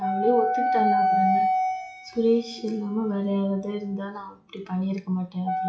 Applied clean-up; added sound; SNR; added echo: classical method log-MMSE.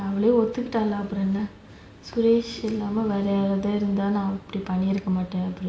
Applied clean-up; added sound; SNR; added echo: none; none; none; none.